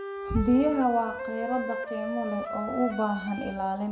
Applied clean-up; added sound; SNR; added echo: none; Wind instrument, woodwind instrument; 8 dB; reverberation time 0.6 s.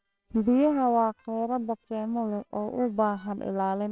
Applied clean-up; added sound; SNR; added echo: neural separator model SepFormer WHAMR!.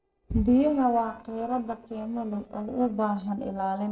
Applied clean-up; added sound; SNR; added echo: neural separator model SepFormer DNS4.